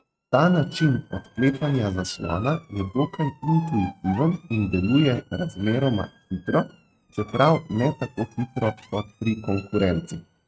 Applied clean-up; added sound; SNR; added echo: neural mask model RNNoise.